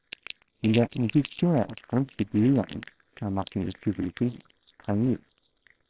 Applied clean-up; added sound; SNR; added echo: neural separator model SepFormer WHAMR!.